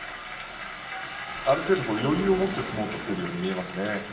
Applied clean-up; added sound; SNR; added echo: none; Sliding door; 14 dB; reverberation time 1.3 s.